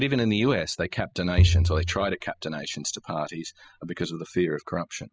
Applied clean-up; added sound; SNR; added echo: classical method spectral subtraction.